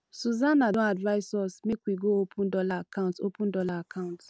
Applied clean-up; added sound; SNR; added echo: none; none; none; none.